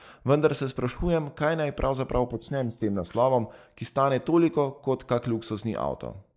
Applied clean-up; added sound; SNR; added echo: neural mask model Resemble Enhance denoiser.